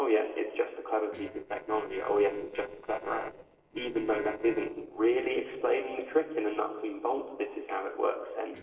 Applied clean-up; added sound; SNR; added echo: neural separator model SepFormer DNS4.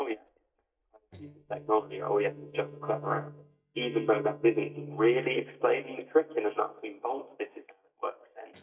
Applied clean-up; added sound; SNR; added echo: neural mask model DeepFilterNet 3.